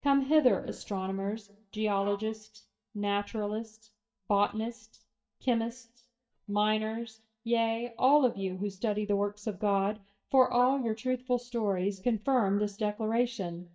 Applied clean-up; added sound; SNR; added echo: neural mask model DeepFilterNet 3.